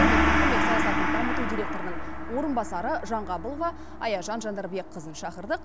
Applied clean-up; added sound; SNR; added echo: none; Gong; -5 dB; none.